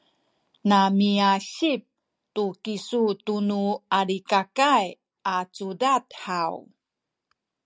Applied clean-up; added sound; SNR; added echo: none; none; none; none.